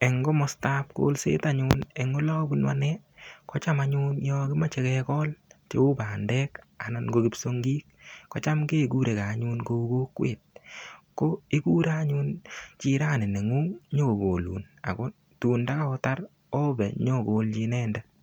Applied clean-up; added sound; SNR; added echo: none; none; none; none.